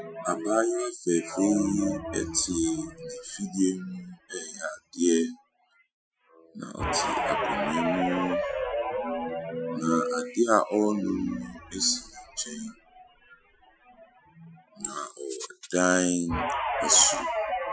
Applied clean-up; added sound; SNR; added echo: classical method Wiener filter.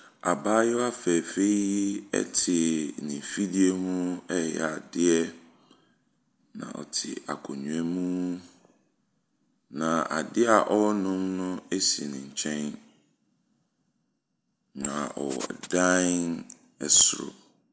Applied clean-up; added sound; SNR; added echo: none; none; none; none.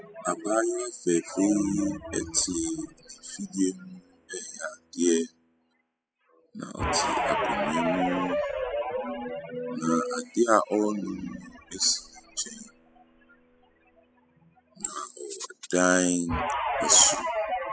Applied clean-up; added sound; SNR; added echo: classical method spectral subtraction.